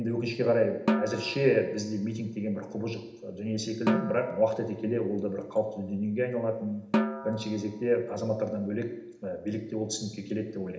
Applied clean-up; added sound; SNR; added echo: none; Snare drum; 5 dB; reverberation time 0.8 s.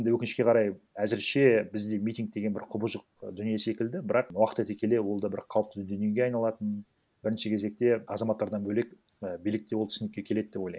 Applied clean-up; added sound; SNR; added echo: none; none; none; none.